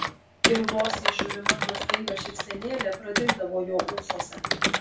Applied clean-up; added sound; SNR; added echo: none; Computer keyboard; -3 dB; reverberation time 0.3 s.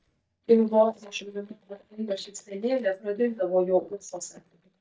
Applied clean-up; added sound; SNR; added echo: neural mask model DeepFilterNet 3.